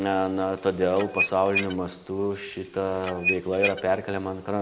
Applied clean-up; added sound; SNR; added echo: none; Squeak / Dishes, pots, and pans; -3 dB; none.